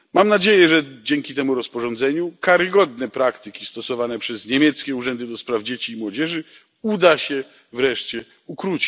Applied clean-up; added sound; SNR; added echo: none; none; none; none.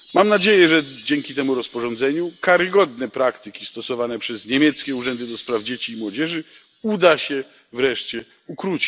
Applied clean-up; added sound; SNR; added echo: none; Chime; 11 dB; none.